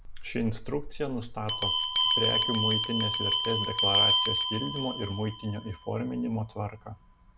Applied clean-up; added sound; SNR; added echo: none; Bell; -3 dB; none.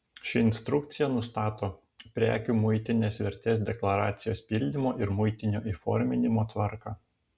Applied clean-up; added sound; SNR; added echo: none; none; none; none.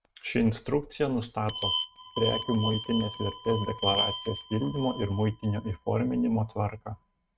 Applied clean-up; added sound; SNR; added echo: neural mask model RNNoise.